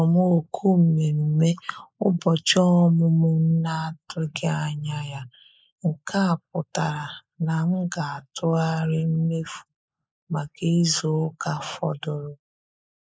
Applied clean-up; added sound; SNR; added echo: neural mask model Resemble Enhance denoiser.